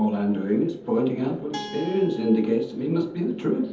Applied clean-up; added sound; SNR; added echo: none; Guitar; 13 dB; reverberation time 0.7 s.